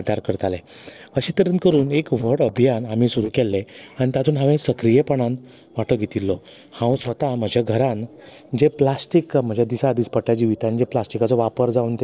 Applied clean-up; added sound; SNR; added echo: neural separator model SepFormer DNS4.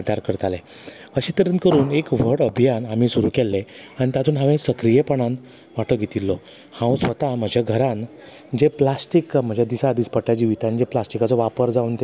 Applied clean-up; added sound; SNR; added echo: none; Fireworks; 15 dB; none.